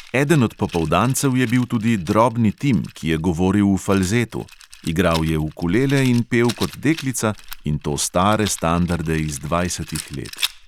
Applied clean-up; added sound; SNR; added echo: none; Rattle; 17 dB; none.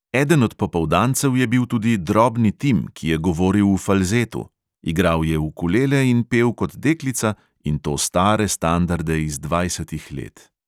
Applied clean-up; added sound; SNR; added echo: none; none; none; none.